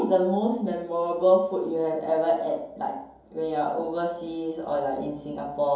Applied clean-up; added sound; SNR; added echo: none; none; none; reverberation time 2.8 s.